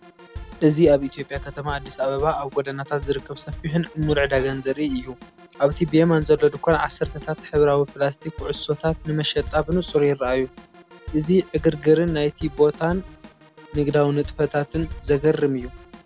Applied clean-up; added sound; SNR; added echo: none; Drum kit; 16 dB; none.